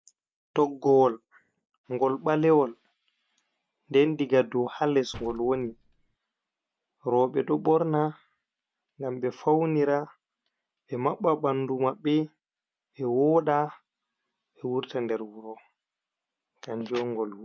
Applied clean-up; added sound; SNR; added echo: none; Slam; 19 dB; none.